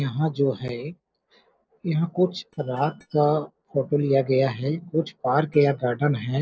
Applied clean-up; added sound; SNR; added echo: neural separator model SepFormer DNS4.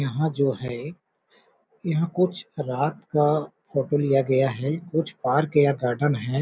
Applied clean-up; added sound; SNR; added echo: none; none; none; none.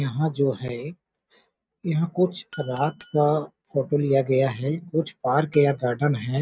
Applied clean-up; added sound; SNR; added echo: neural mask model RNNoise.